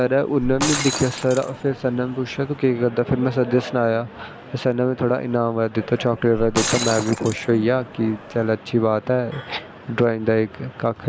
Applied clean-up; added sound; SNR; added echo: none; Shatter; 12 dB; none.